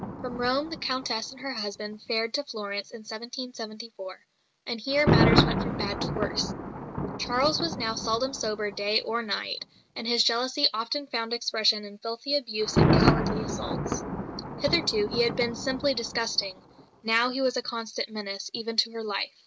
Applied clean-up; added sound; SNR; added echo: none; Thunder; 1 dB; none.